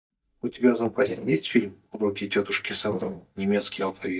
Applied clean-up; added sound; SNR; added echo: neural mask model DeepFilterNet 3.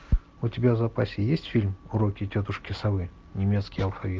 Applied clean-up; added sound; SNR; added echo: none; none; none; none.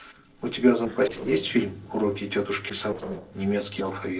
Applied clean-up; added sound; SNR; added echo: neural separator model SepFormer DNS4.